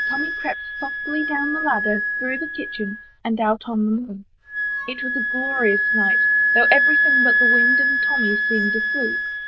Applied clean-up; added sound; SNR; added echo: neural diffusion model UNIVERSE++.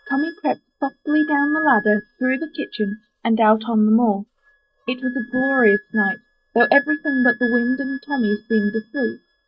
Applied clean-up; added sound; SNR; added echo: neural mask model RNNoise.